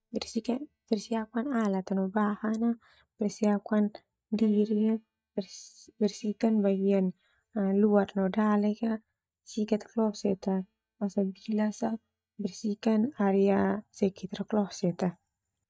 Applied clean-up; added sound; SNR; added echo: neural mask model DeepFilterNet 3.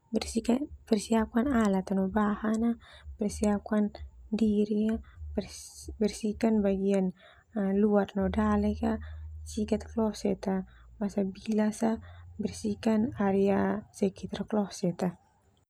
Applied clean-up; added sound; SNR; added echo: none; none; none; none.